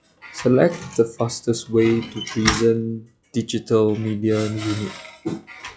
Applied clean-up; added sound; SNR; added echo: classical method log-MMSE.